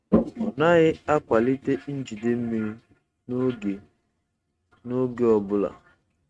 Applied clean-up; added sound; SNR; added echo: neural mask model RNNoise.